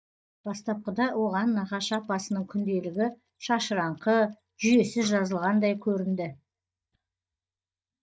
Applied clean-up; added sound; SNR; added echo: neural mask model DeepFilterNet 3.